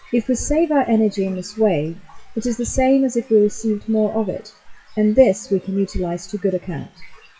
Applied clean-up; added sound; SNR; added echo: classical method WPE with log-MMSE.